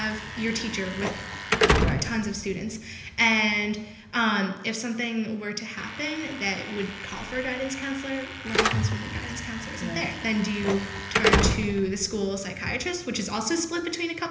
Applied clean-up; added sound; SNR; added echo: none; Slam / Alarm; 2 dB; reverberation time 0.8 s.